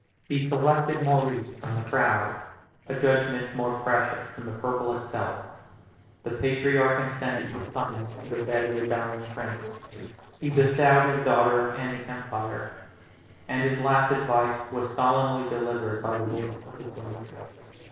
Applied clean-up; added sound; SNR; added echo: neural separator model SepFormer DNS4.